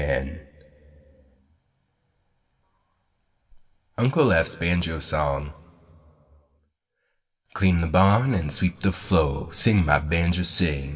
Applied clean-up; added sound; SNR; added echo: none; none; none; reverberation time 2.8 s.